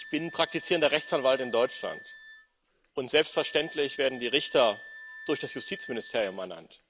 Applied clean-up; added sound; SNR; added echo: none; Wind instrument, woodwind instrument; 17 dB; none.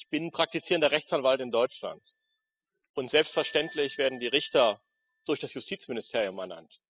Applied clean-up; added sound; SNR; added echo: classical method spectral subtraction.